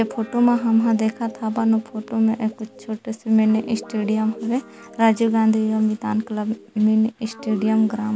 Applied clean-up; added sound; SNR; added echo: none; Guitar; 18 dB; none.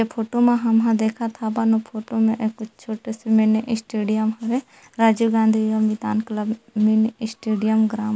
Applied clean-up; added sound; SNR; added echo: none; none; none; none.